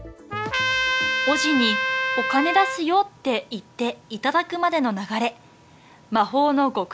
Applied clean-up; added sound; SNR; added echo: none; Trumpet; 1 dB; none.